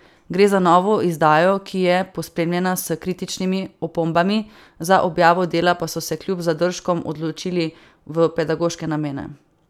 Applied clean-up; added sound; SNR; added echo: none; none; none; none.